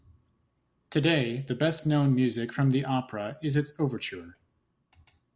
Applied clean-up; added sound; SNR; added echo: none; none; none; none.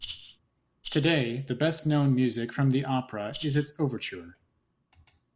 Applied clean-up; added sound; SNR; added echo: none; Rattle (instrument); 8 dB; none.